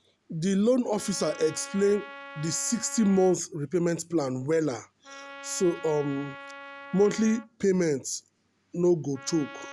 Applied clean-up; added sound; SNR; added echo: none; Trumpet; 18 dB; none.